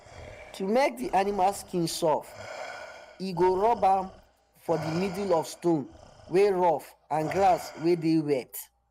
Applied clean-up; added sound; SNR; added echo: none; Respiratory sounds; 17 dB; none.